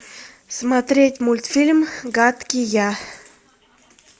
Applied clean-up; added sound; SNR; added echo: none; none; none; none.